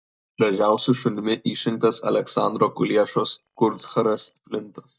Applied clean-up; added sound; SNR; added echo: neural mask model DeepFilterNet 3.